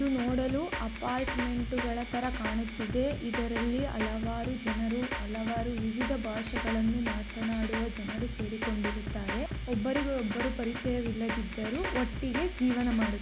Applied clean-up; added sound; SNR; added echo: none; Drum kit; 4 dB; none.